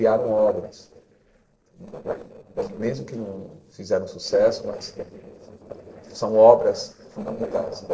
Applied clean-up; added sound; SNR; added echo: neural separator model SepFormer DNS4.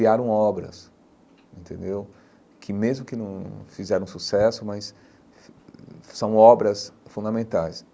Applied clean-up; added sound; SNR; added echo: none; none; none; none.